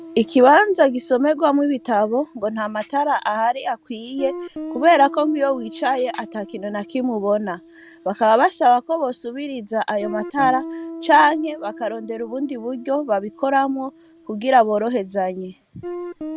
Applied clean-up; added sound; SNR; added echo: none; Guitar; 16 dB; none.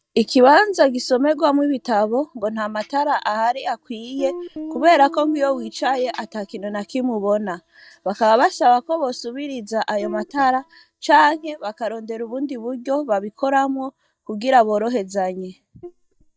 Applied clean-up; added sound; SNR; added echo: neural mask model DeepFilterNet 3.